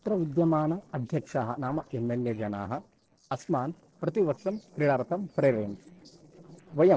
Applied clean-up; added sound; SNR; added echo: neural separator model SepFormer DNS4.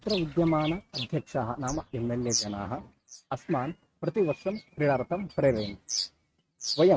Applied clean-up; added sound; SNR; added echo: neural mask model RNNoise.